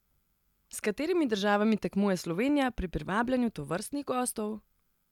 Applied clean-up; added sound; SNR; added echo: none; none; none; none.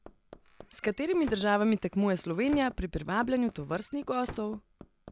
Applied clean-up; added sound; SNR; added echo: none; Squeak / Slam / Wood + Hammer; 19 dB; none.